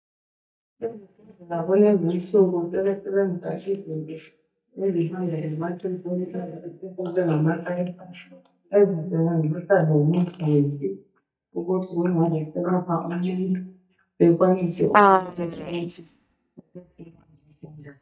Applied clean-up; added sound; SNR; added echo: neural mask model DeepFilterNet 3.